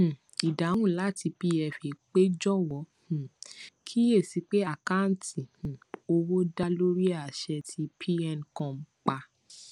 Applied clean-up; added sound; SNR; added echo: none; none; none; none.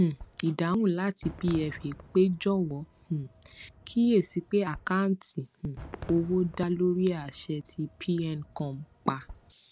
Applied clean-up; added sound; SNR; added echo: none; Fireworks; 20 dB; none.